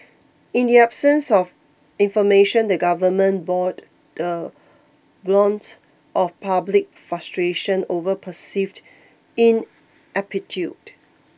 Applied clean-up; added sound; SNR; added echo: none; none; none; none.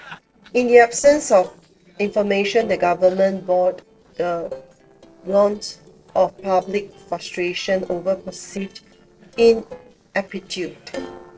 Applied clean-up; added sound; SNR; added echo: neural separator model SepFormer DNS4.